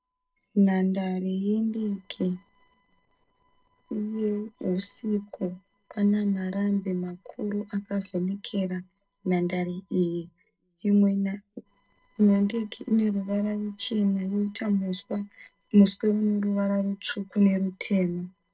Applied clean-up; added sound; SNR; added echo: neural separator model SepFormer DNS4.